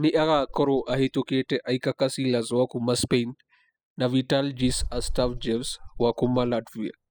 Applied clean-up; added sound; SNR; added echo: classical method spectral subtraction.